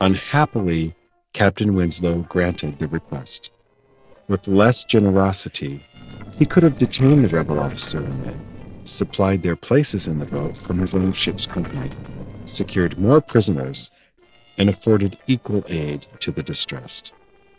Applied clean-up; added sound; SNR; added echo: neural separator model SepFormer DNS4.